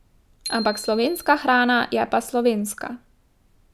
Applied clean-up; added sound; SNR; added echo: none; Bicycle bell; 17 dB; none.